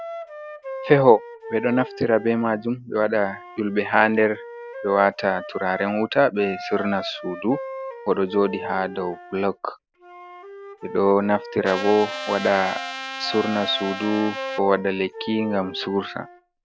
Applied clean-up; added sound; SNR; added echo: none; Wind instrument, woodwind instrument + Trumpet; 11 dB; none.